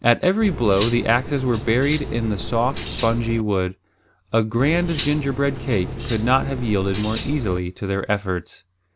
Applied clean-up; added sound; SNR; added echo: none; Cutlery, silverware; 8 dB; none.